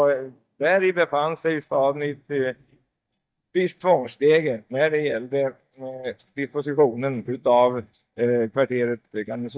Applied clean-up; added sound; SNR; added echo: neural mask model DeepFilterNet 3.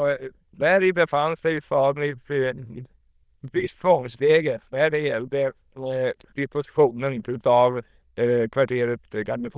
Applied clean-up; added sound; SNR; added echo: neural diffusion model UNIVERSE++.